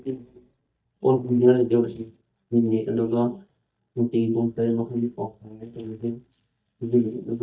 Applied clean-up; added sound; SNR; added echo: neural mask model DeepFilterNet 3.